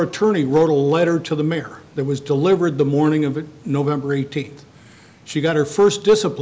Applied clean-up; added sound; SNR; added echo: none; none; none; none.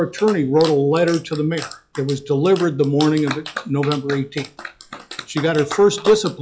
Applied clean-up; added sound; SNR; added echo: classical method log-MMSE.